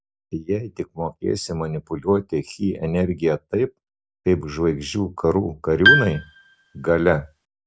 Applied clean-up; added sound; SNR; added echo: none; Piano; -1 dB; none.